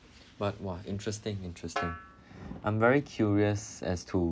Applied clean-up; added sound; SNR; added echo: none; Snare drum; 12 dB; none.